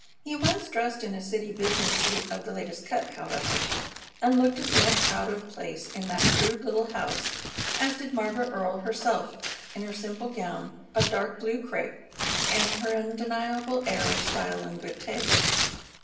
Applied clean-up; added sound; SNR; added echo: none; Tearing; 1 dB; reverberation time 0.7 s.